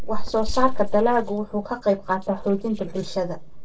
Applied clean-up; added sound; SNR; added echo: neural separator model SepFormer DNS4.